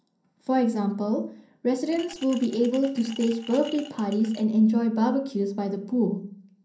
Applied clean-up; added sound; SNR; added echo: none; Glass; 19 dB; reverberation time 0.6 s.